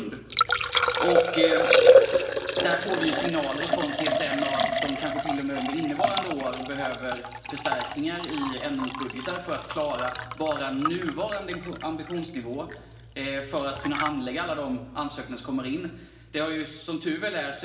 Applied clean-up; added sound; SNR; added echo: none; Liquid; -3 dB; reverberation time 1.0 s.